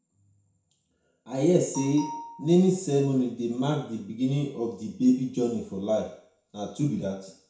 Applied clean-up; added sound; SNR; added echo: none; none; none; reverberation time 0.6 s.